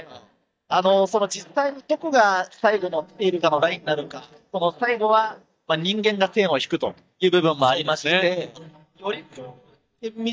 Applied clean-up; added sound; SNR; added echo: neural mask model DeepFilterNet 3.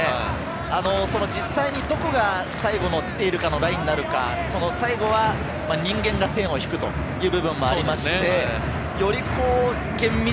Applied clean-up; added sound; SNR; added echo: none; none; none; none.